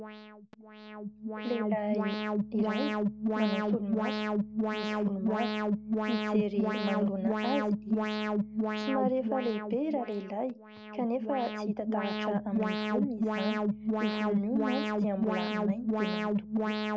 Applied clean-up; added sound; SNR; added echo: none; Alarm; -3 dB; none.